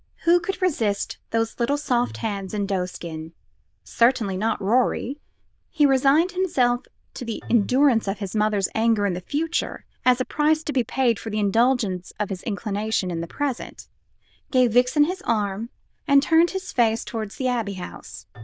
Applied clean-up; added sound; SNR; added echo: neural diffusion model UNIVERSE++.